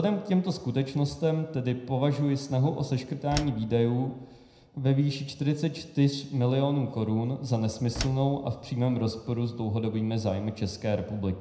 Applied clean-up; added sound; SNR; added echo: none; Slam; 12 dB; reverberation time 0.8 s.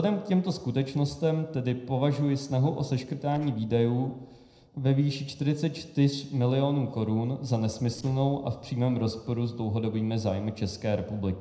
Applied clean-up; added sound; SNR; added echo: neural separator model SepFormer DNS4.